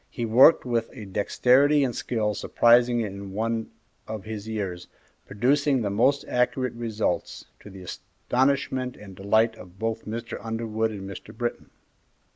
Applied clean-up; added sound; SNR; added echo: none; none; none; none.